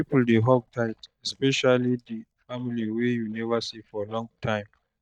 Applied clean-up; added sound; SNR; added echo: neural mask model DeepFilterNet 3.